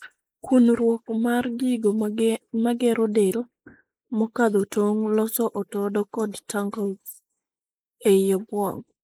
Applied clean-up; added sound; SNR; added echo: neural mask model Resemble Enhance denoiser.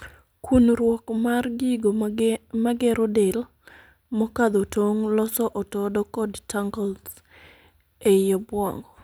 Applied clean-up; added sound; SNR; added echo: none; none; none; none.